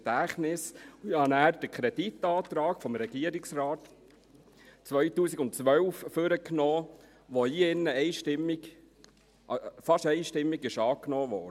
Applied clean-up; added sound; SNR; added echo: none; none; none; none.